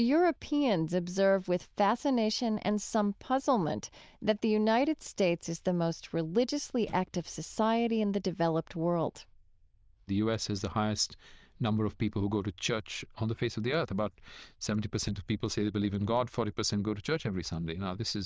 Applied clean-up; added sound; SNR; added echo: neural diffusion model UNIVERSE++.